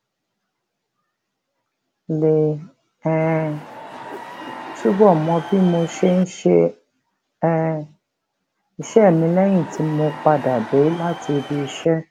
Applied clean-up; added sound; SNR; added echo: none; Crowd / Cheering; 14 dB; none.